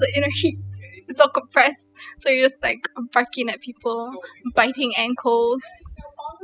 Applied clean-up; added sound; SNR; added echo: classical method spectral subtraction.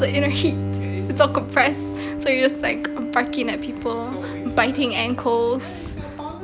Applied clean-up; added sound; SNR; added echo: none; Bowed string instrument; 5 dB; none.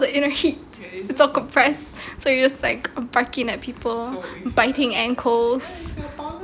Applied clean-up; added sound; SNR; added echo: none; none; none; none.